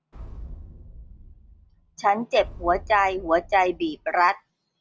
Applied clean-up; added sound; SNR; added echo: none; Boom; 17 dB; none.